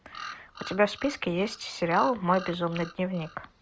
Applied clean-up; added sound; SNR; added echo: none; Bird vocalization, bird call, bird song; 16 dB; none.